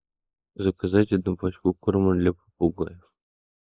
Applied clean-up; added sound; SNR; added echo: neural mask model Resemble Enhance denoiser.